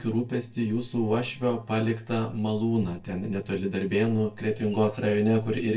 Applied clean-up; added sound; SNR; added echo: neural separator model SepFormer DNS4.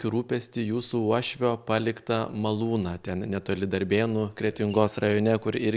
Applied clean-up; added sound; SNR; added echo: none; none; none; none.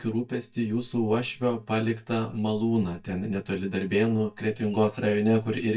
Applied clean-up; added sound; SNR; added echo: neural mask model DeepFilterNet 3.